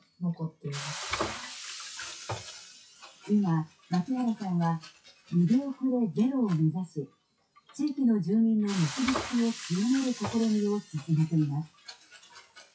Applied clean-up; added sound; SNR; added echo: classical method WPE with log-MMSE.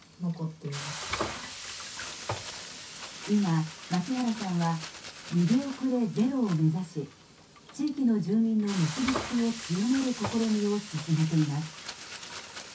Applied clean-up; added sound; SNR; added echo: none; Frying (food); 11 dB; reverberation time 0.3 s.